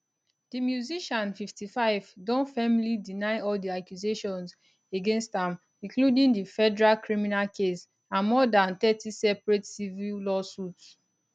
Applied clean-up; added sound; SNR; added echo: none; none; none; none.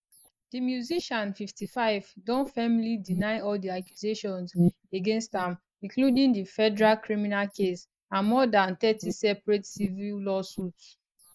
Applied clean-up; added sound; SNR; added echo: neural mask model Resemble Enhance denoiser.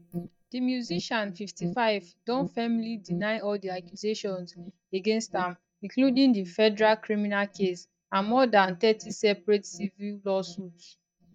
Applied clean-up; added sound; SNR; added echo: neural mask model DeepFilterNet 3.